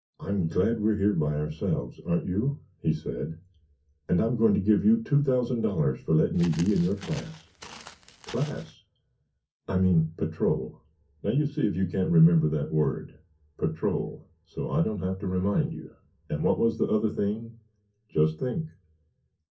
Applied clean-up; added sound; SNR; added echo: none; Walk, footsteps; 18 dB; reverberation time 0.3 s.